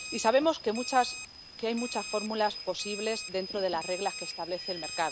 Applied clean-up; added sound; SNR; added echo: none; Rain / Train + Alarm; 10 dB; none.